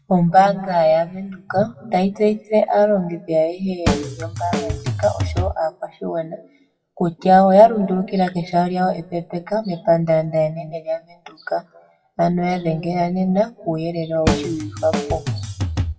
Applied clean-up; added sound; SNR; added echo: classical method WPE with log-MMSE.